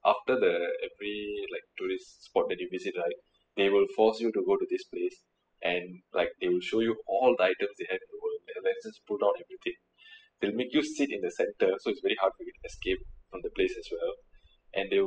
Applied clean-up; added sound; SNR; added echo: classical method spectral subtraction.